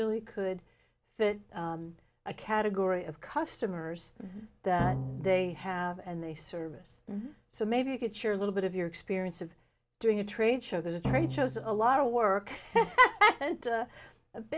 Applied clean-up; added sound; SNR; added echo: none; Drum; 5 dB; none.